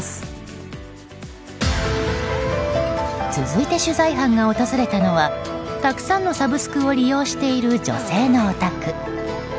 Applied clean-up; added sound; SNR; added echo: none; none; none; none.